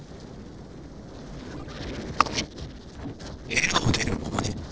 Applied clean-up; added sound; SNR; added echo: neural separator model SepFormer DNS4.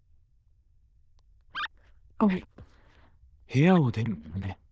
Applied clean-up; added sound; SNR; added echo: neural diffusion model UNIVERSE++.